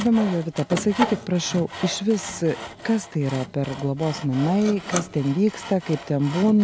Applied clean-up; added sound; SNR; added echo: none; Sawing; 11 dB; none.